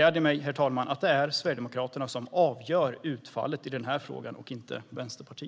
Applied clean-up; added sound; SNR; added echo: none; none; none; none.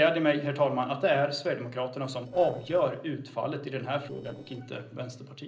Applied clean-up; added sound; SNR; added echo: neural separator model SepFormer DNS4.